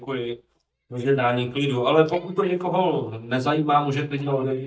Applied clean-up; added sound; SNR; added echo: neural mask model DeepFilterNet 3.